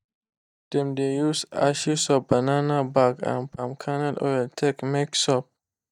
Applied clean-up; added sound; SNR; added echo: neural mask model DeepFilterNet 3.